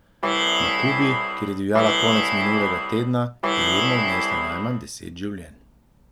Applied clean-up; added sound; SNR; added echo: none; Plucked string instrument; -2 dB; none.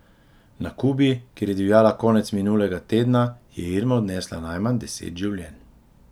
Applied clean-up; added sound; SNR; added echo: none; none; none; none.